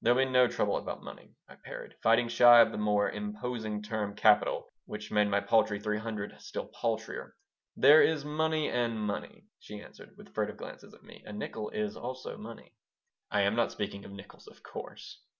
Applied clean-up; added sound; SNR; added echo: none; none; none; none.